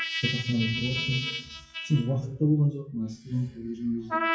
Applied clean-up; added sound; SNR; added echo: classical method WPE with log-MMSE.